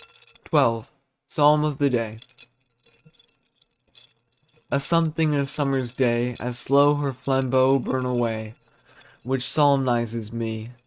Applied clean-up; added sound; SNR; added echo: neural mask model RNNoise.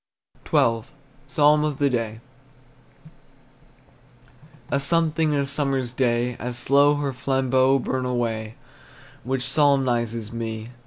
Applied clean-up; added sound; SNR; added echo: none; none; none; none.